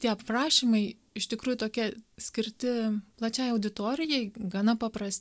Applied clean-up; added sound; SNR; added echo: none; none; none; none.